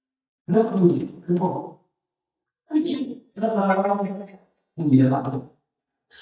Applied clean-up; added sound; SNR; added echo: neural mask model DeepFilterNet 3.